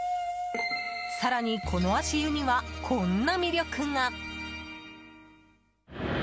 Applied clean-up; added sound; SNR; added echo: none; none; none; none.